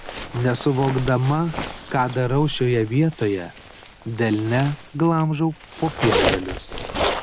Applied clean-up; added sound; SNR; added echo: none; Zipper (clothing); 6 dB; none.